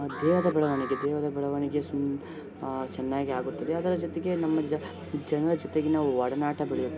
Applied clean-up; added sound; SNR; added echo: none; Alarm; 12 dB; reverberation time 0.3 s.